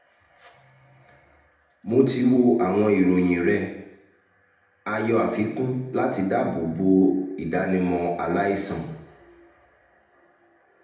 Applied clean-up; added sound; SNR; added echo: none; none; none; reverberation time 0.8 s.